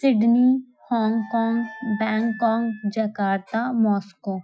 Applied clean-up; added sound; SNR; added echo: classical method Wiener filter.